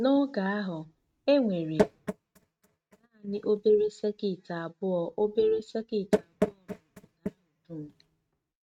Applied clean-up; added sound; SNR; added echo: neural mask model RNNoise.